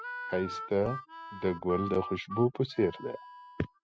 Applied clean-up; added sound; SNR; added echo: classical method spectral subtraction.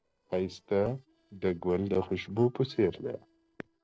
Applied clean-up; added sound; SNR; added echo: neural separator model SepFormer DNS4.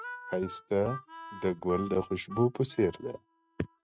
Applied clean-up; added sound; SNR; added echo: neural mask model RNNoise.